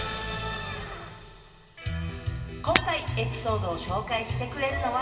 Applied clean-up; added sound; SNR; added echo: none; Shatter; 4 dB; reverberation time 2.3 s.